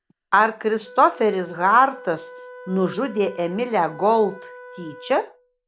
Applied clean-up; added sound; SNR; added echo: none; Wind instrument, woodwind instrument; 19 dB; none.